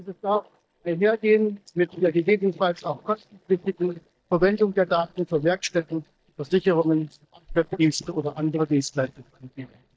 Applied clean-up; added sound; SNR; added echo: neural mask model DeepFilterNet 3.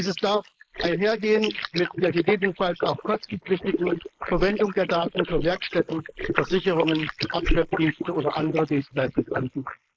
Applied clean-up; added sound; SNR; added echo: neural mask model Resemble Enhance denoiser.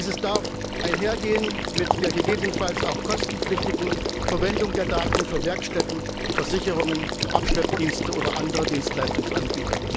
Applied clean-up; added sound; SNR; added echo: none; Water / Liquid; -1 dB; none.